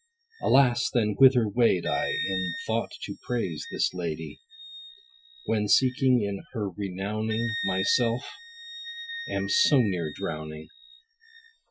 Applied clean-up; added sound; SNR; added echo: classical method Wiener filter.